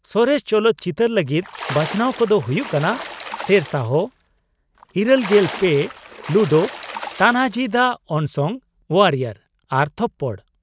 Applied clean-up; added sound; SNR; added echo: none; Splash, splatter; 14 dB; none.